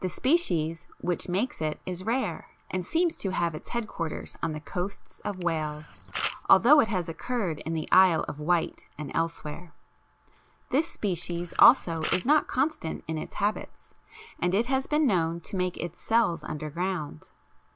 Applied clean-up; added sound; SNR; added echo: none; Camera; 9 dB; none.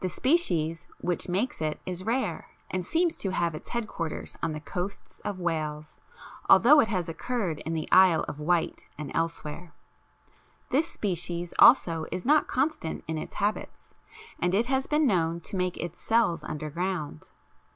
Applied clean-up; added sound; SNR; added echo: none; none; none; none.